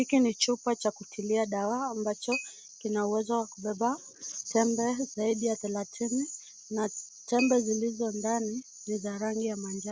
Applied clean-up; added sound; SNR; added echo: none; Chink, clink; 19 dB; none.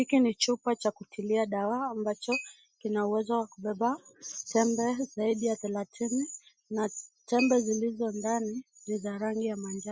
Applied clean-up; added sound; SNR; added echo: classical method Wiener filter.